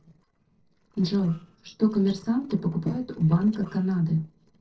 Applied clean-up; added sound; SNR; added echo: neural separator model SepFormer DNS4.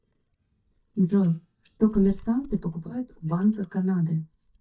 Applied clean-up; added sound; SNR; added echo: neural mask model DeepFilterNet 3.